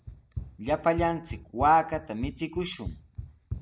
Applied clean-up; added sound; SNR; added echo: none; Run; 11 dB; none.